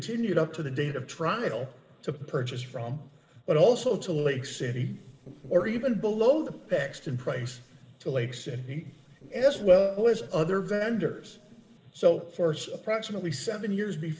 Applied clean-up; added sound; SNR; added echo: neural separator model SepFormer DNS4.